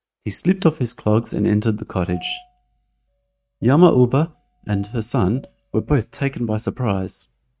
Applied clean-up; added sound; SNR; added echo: neural mask model RNNoise.